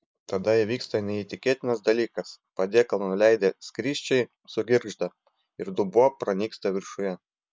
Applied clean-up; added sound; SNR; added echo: none; none; none; none.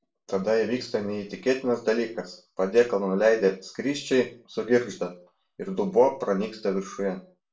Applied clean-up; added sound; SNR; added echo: none; none; none; reverberation time 0.3 s.